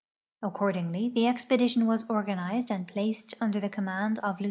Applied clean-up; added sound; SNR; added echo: none; none; none; none.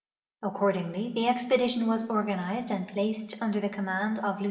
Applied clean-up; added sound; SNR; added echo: none; none; none; reverberation time 0.9 s.